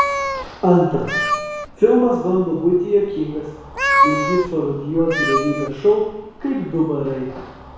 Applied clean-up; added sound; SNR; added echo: none; Meow; 5 dB; reverberation time 1.1 s.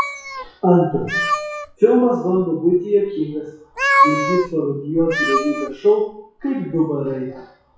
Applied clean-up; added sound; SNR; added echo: classical method WPE with log-MMSE.